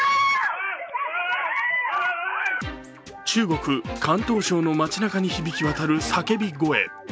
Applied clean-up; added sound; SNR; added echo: none; none; none; none.